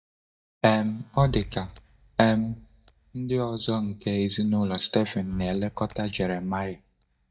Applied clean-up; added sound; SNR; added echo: neural mask model DeepFilterNet 3.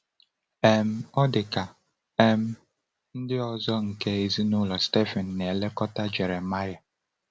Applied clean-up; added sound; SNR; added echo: none; none; none; none.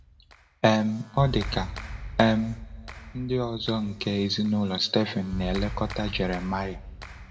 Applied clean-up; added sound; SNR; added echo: none; Clapping; 11 dB; reverberation time 1.7 s.